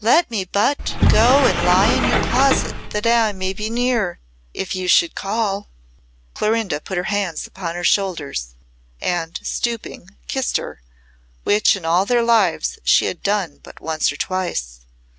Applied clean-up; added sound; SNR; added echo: none; Sliding door; -1 dB; none.